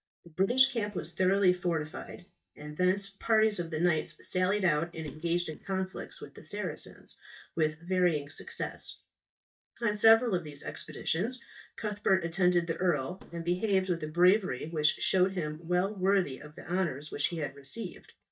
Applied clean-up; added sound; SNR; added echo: neural mask model DeepFilterNet 3.